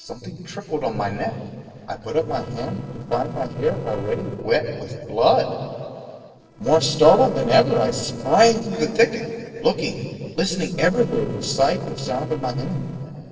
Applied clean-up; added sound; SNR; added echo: neural separator model SepFormer DNS4.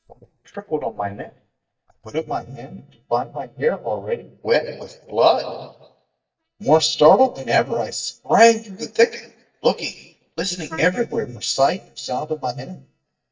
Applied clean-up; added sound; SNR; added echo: neural mask model DeepFilterNet 3.